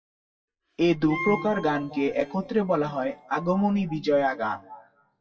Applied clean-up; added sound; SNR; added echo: classical method WPE with log-MMSE.